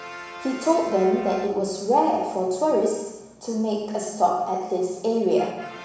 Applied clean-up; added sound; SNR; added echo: none; Brass instrument; 19 dB; reverberation time 1.0 s.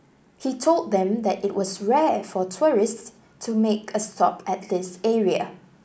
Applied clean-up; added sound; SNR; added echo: none; none; none; none.